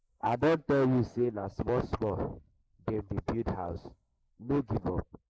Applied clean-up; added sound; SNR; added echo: neural mask model Resemble Enhance denoiser.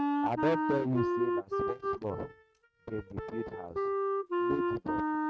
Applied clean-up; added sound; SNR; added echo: neural mask model RNNoise.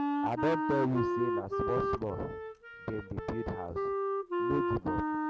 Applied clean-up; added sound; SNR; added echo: none; Wind instrument, woodwind instrument; -2 dB; none.